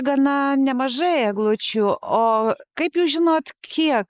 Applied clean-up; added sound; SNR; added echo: neural mask model Resemble Enhance denoiser.